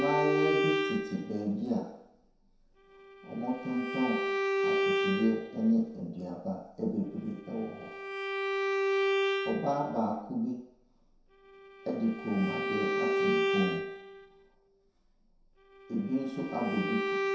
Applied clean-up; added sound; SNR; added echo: none; Bowed string instrument; 0 dB; reverberation time 0.7 s.